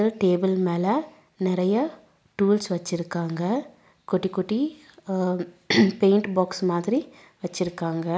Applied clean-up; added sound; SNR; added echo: none; none; none; none.